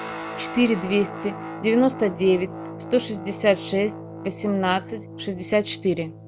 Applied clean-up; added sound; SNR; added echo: none; Guitar; 12 dB; none.